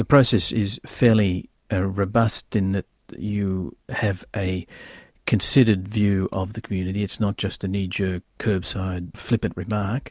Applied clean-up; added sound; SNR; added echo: none; none; none; none.